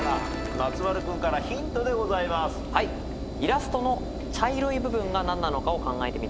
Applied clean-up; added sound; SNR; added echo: none; Engine; 4 dB; none.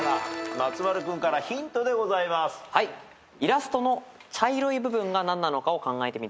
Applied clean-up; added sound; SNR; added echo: none; none; none; none.